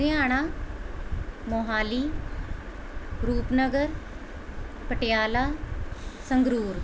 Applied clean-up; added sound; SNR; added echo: none; none; none; none.